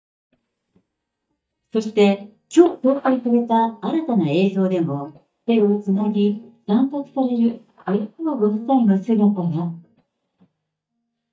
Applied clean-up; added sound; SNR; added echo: neural mask model DeepFilterNet 3.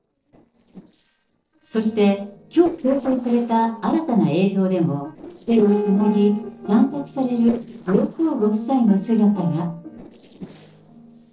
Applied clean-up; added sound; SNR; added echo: neural separator model SepFormer DNS4.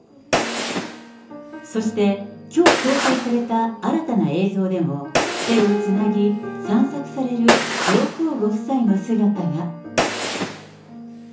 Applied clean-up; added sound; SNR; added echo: none; Gunshot, gunfire; 5 dB; reverberation time 0.8 s.